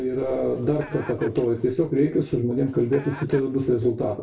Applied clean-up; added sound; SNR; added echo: none; Chicken, rooster; 19 dB; reverberation time 0.3 s.